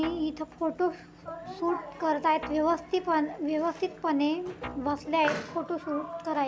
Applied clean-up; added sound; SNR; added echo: none; Guitar; 16 dB; none.